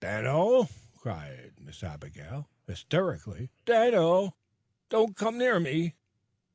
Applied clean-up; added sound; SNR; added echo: none; none; none; none.